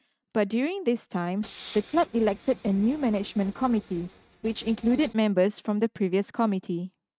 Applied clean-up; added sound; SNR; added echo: neural mask model RNNoise.